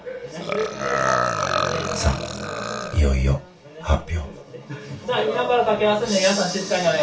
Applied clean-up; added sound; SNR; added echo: none; Burping, eructation; 3 dB; reverberation time 0.3 s.